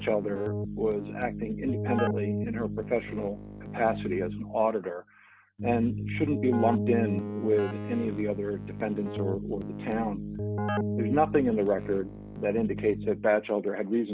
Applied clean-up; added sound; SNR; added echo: none; Keyboard (musical); 5 dB; none.